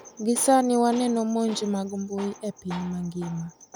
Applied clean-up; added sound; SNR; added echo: none; Tools; 18 dB; none.